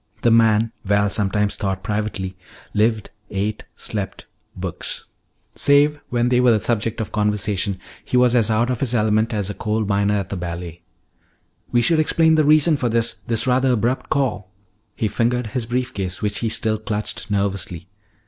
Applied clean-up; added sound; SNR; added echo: none; none; none; none.